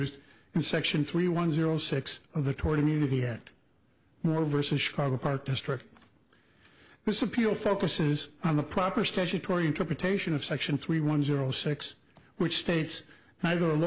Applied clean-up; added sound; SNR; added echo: none; none; none; none.